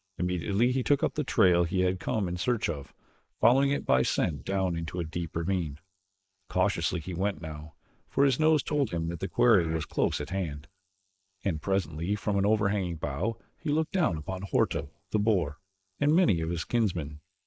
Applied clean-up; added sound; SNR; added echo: neural mask model Resemble Enhance denoiser.